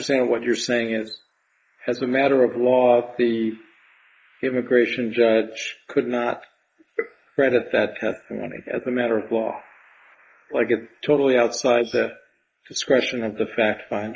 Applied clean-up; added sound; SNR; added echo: neural mask model Resemble Enhance denoiser.